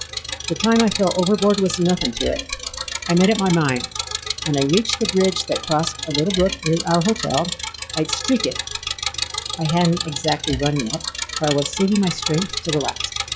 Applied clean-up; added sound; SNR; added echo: classical method log-MMSE.